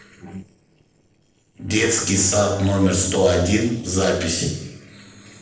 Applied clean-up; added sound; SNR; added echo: neural separator model SepFormer DNS4.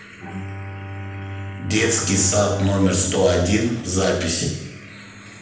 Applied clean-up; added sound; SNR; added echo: none; Bowed string instrument; 9 dB; reverberation time 0.9 s.